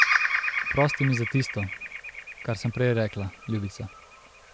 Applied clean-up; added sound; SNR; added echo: none; Bird vocalization, bird call, bird song; 1 dB; none.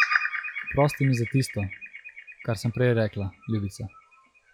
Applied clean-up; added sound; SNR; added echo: classical method log-MMSE.